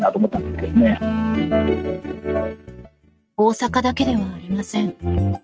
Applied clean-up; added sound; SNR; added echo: neural mask model RNNoise.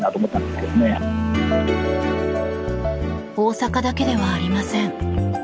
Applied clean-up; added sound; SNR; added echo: none; Bowed string instrument; 19 dB; none.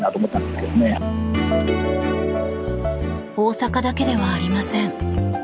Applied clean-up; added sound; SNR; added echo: none; none; none; none.